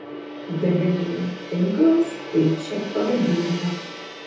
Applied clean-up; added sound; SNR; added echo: none; Gong; 12 dB; reverberation time 0.6 s.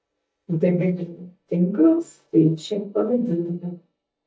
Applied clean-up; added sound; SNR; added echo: neural mask model DeepFilterNet 3.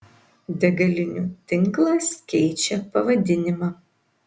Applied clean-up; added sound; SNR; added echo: none; none; none; none.